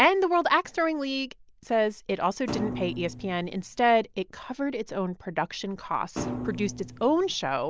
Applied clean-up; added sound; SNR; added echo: none; Thump, thud; 9 dB; none.